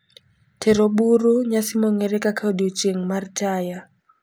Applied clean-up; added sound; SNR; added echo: none; none; none; none.